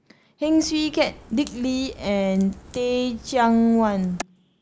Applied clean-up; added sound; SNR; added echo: none; Crack; 19 dB; none.